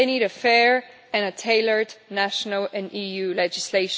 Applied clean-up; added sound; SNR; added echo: none; none; none; none.